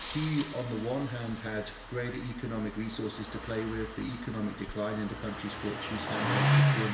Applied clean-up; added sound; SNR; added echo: none; Engine starting; -1 dB; reverberation time 0.8 s.